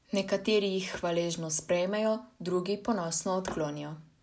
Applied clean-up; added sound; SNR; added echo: none; none; none; none.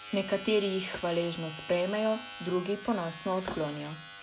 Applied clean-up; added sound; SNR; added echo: none; Domestic sounds, home sounds; 11 dB; none.